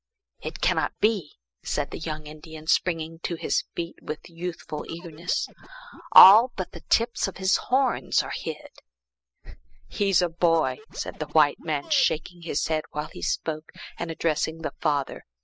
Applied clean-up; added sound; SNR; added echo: classical method spectral subtraction.